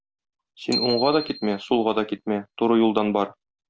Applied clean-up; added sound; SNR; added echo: none; Bicycle bell; 12 dB; none.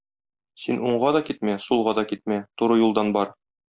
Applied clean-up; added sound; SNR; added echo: neural mask model Resemble Enhance denoiser.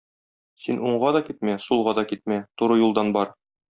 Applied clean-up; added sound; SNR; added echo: neural mask model DeepFilterNet 3.